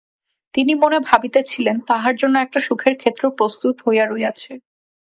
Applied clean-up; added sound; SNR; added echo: neural mask model Resemble Enhance denoiser.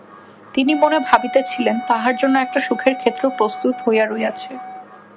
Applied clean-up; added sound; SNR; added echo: none; Wind instrument, woodwind instrument; 12 dB; none.